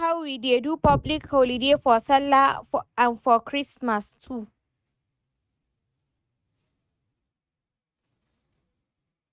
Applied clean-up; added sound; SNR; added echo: neural mask model RNNoise.